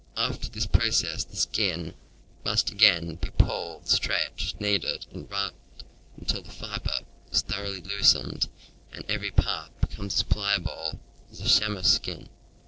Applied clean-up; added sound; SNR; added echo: neural separator model SepFormer DNS4.